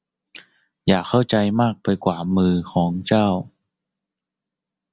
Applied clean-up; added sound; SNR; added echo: none; none; none; none.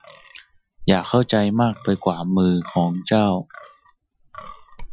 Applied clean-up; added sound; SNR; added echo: classical method Wiener filter.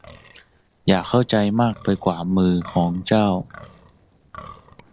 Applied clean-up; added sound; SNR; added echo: neural separator model SepFormer DNS4.